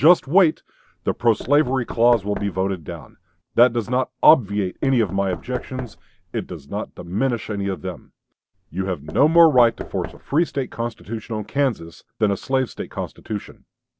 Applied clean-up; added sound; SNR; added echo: none; Knock / Wood; 16 dB; none.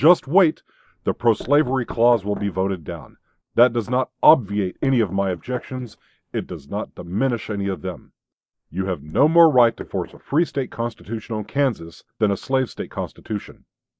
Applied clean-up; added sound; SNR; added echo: neural mask model Resemble Enhance denoiser.